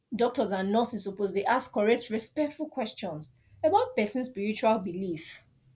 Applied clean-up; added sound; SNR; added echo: none; none; none; none.